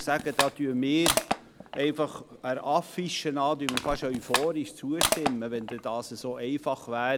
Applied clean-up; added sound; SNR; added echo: none; Crushing; 4 dB; none.